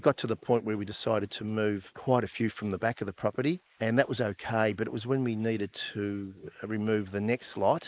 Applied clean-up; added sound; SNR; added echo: neural mask model Resemble Enhance denoiser.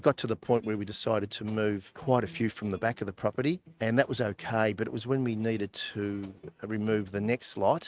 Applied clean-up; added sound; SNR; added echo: neural mask model RNNoise.